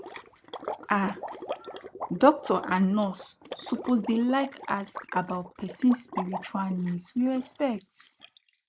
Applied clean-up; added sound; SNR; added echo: neural mask model Resemble Enhance denoiser.